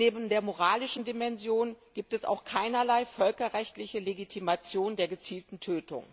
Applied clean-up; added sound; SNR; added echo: none; none; none; none.